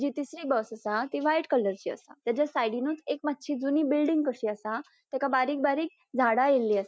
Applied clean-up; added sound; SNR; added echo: none; none; none; none.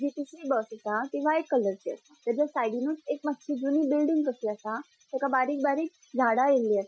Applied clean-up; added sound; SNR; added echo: classical method Wiener filter.